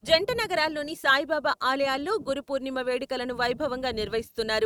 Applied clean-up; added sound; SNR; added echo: neural mask model RNNoise.